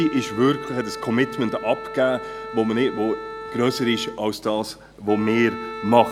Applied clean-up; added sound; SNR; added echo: none; Wind instrument, woodwind instrument; 11 dB; none.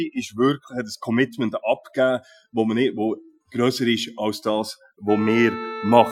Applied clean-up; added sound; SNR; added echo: classical method Wiener filter.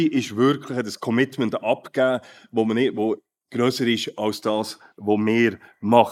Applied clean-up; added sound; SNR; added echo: neural mask model Resemble Enhance denoiser.